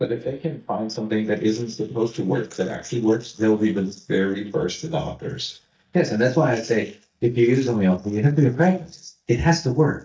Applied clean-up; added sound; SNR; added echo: neural mask model DeepFilterNet 3.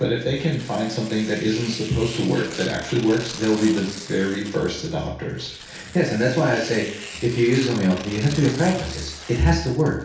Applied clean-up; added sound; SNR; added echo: none; Tearing; 15 dB; reverberation time 0.6 s.